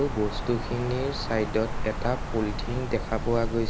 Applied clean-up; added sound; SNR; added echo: none; Wind; 2 dB; none.